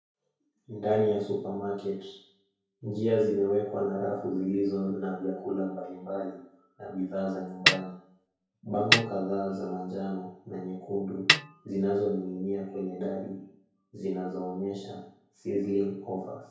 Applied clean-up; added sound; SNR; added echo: none; Snare drum; -3 dB; reverberation time 0.6 s.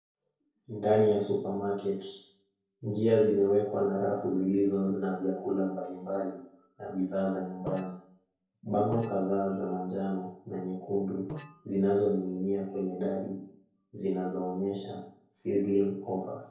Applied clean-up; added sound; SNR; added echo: neural separator model SepFormer DNS4.